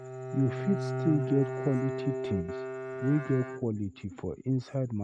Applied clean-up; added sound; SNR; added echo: neural mask model RNNoise.